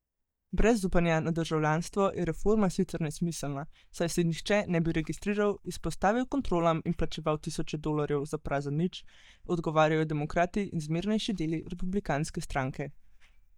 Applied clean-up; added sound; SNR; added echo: neural mask model DeepFilterNet 3.